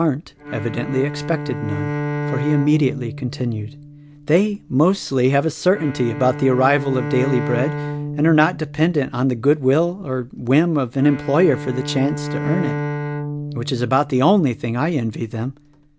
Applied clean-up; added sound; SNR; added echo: none; Bowed string instrument; 9 dB; none.